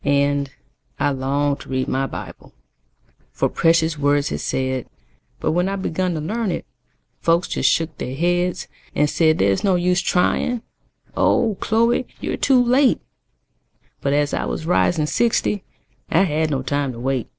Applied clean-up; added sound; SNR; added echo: none; none; none; none.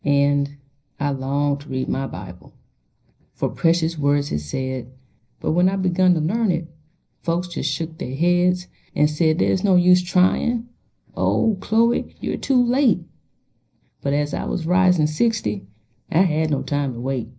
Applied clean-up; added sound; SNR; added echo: none; none; none; reverberation time 0.5 s.